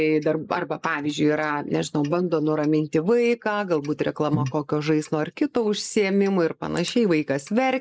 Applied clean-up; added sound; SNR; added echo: neural mask model Resemble Enhance denoiser.